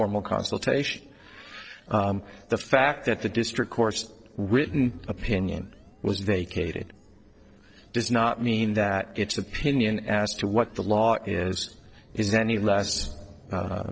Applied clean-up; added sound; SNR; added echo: neural separator model SepFormer DNS4.